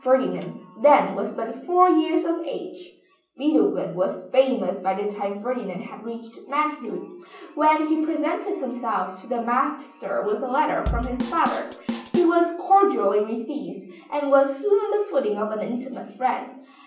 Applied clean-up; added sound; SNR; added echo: none; Drum kit; 7 dB; reverberation time 0.6 s.